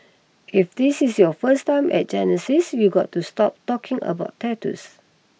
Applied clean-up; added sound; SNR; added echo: none; none; none; none.